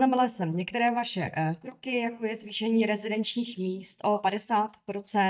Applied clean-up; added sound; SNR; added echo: neural mask model DeepFilterNet 3.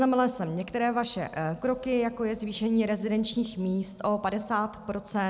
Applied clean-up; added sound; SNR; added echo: none; none; none; none.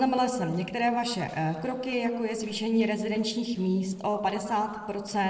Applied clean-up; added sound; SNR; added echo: neural separator model SepFormer DNS4.